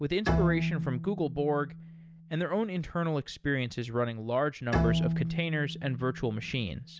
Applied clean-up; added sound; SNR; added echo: none; Bowed string instrument; 3 dB; none.